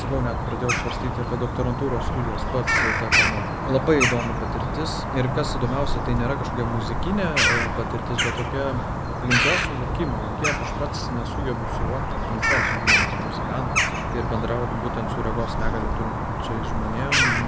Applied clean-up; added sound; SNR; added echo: none; Bird vocalization, bird call, bird song; -4 dB; none.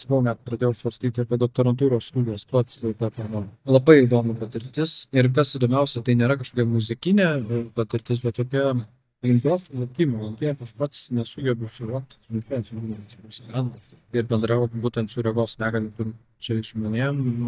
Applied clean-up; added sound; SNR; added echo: neural mask model DeepFilterNet 3.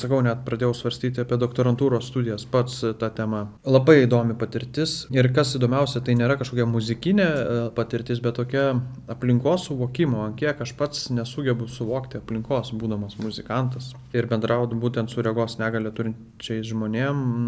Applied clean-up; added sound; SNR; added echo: none; none; none; none.